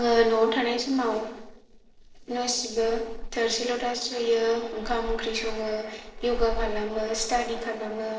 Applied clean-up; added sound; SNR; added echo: neural separator model SepFormer DNS4.